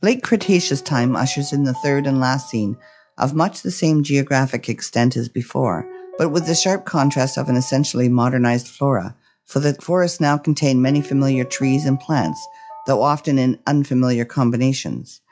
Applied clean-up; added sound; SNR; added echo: classical method log-MMSE.